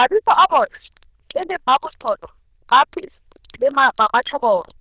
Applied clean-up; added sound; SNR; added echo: neural diffusion model UNIVERSE++.